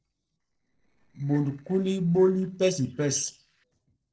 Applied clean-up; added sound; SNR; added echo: neural separator model SepFormer DNS4.